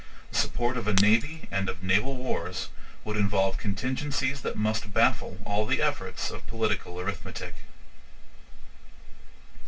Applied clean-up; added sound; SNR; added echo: none; Shatter; 13 dB; reverberation time 0.1 s.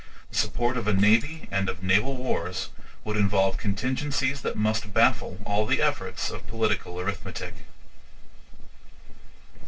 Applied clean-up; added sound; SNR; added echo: neural separator model SepFormer DNS4.